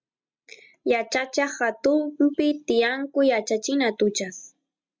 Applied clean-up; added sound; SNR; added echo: none; none; none; none.